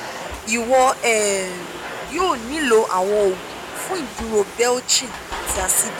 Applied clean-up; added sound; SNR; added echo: none; Domestic sounds, home sounds; 11 dB; none.